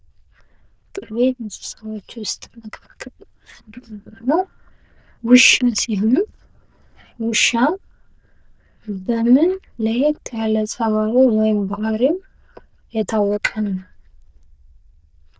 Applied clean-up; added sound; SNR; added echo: neural diffusion model UNIVERSE++.